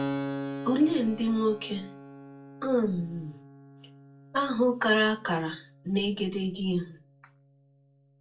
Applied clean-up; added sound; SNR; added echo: none; Keyboard (musical); 12 dB; reverberation time 0.2 s.